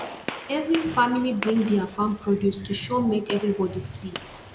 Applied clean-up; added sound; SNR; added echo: none; Gunshot, gunfire; 14 dB; none.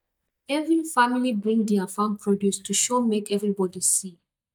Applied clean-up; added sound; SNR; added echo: neural mask model DeepFilterNet 3.